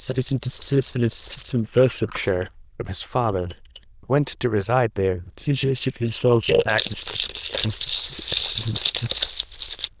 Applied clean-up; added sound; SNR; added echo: neural diffusion model UNIVERSE++.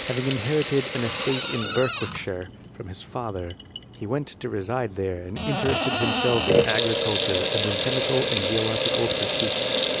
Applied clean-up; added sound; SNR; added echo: none; Sink (filling or washing) / Water tap, faucet; -5 dB; none.